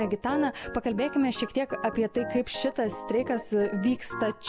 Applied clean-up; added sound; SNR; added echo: none; Organ; 10 dB; none.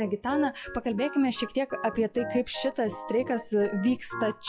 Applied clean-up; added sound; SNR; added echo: classical method log-MMSE.